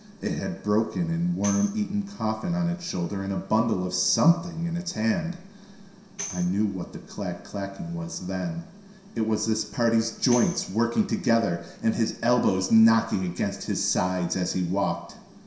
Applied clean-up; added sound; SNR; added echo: none; Tambourine; 15 dB; reverberation time 0.7 s.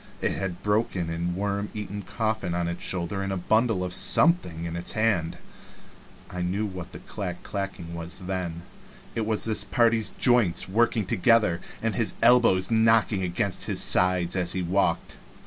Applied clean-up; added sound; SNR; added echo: none; none; none; none.